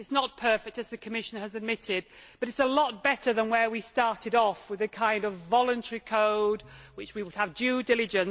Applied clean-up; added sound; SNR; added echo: none; none; none; none.